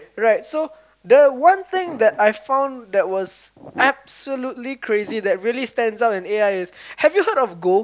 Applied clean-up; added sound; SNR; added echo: none; none; none; none.